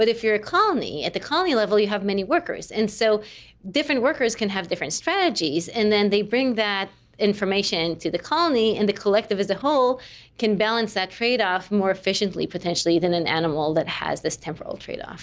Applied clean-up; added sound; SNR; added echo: none; none; none; none.